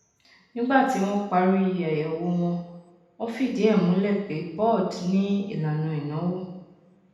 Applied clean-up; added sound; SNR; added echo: none; none; none; reverberation time 0.9 s.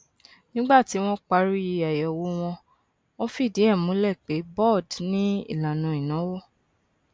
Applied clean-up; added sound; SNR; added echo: none; none; none; none.